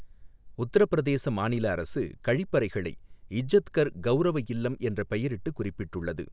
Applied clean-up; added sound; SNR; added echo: none; none; none; none.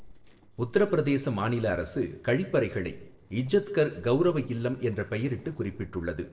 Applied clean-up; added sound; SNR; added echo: neural separator model SepFormer DNS4.